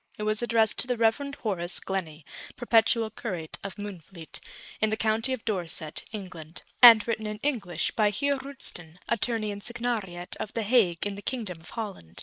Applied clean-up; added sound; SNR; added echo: neural mask model Resemble Enhance denoiser.